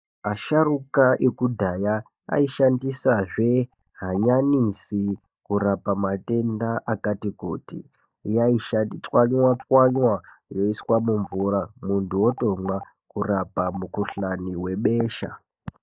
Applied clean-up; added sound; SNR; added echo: neural mask model DeepFilterNet 3.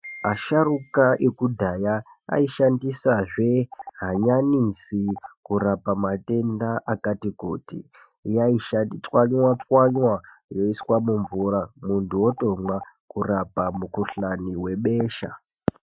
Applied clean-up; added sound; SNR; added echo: classical method Wiener filter.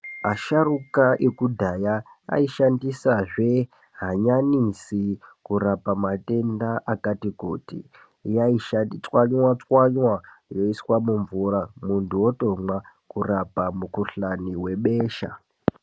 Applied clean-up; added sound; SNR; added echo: none; none; none; none.